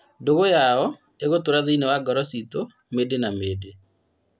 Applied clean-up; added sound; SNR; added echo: none; none; none; none.